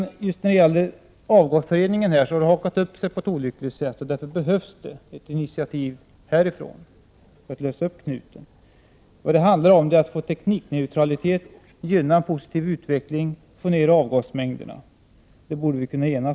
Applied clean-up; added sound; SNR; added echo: none; none; none; none.